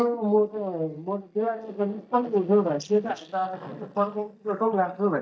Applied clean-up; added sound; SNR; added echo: neural mask model DeepFilterNet 3.